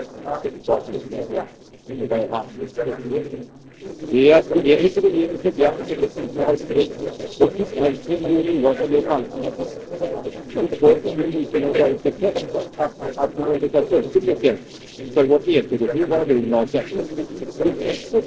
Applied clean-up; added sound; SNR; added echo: neural separator model SepFormer DNS4.